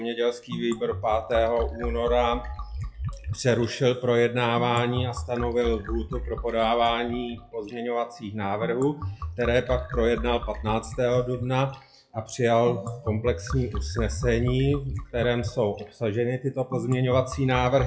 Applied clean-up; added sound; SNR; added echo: classical method WPE with log-MMSE.